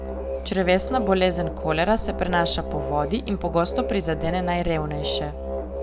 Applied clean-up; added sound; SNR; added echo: none; Musical instrument; 7 dB; none.